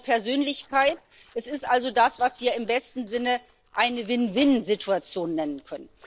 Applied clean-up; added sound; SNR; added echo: neural separator model SepFormer DNS4.